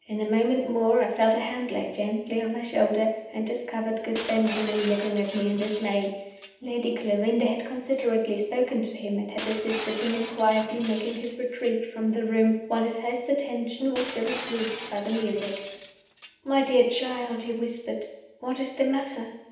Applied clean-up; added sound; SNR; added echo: none; Shatter; 11 dB; reverberation time 0.8 s.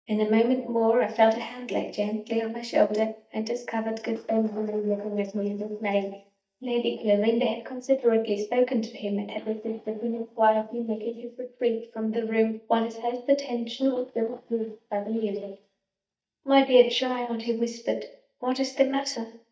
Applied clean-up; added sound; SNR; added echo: neural mask model DeepFilterNet 3.